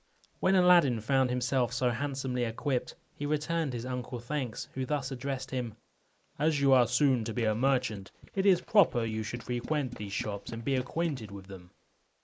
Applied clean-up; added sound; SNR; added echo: neural mask model Resemble Enhance denoiser.